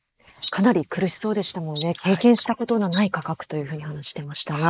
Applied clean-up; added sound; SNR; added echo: neural mask model Resemble Enhance denoiser.